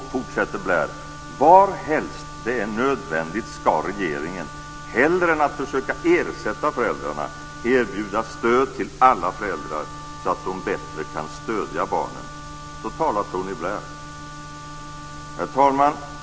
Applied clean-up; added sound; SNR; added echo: none; Wind instrument, woodwind instrument; 16 dB; none.